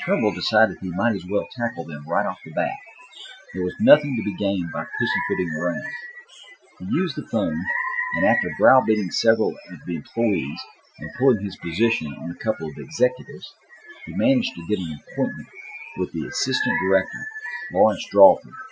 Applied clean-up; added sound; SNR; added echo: classical method Wiener filter.